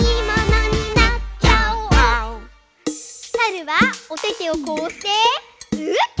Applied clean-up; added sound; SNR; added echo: none; none; none; none.